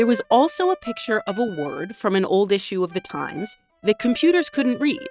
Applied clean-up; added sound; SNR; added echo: neural mask model RNNoise.